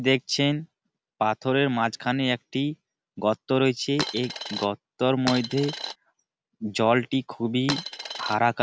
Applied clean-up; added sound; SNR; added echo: none; Coin (dropping); 7 dB; none.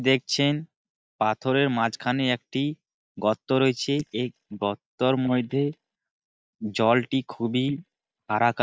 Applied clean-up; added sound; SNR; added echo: neural mask model DeepFilterNet 3.